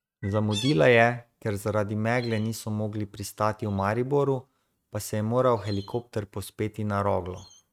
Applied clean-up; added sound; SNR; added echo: neural mask model RNNoise.